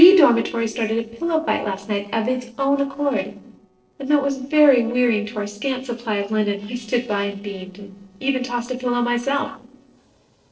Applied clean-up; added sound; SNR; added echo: neural separator model SepFormer DNS4.